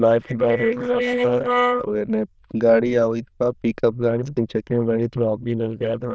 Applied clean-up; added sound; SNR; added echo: neural diffusion model UNIVERSE++.